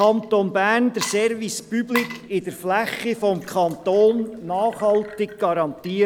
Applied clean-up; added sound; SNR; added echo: none; Water / Liquid; 18 dB; none.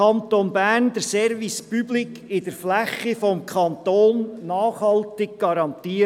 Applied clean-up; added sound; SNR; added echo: none; none; none; none.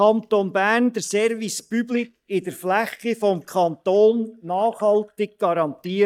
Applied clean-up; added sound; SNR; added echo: neural mask model DeepFilterNet 3.